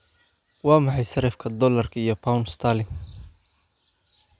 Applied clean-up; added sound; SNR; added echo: none; none; none; none.